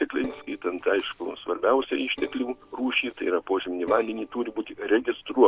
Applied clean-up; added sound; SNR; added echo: neural separator model SepFormer DNS4.